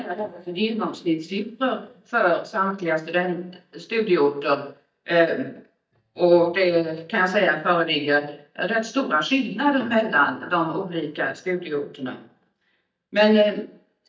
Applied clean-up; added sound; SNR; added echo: neural mask model DeepFilterNet 3.